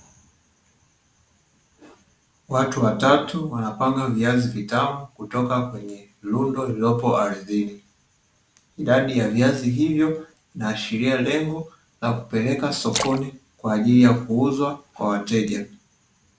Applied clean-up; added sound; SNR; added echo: none; Splash, splatter; 11 dB; none.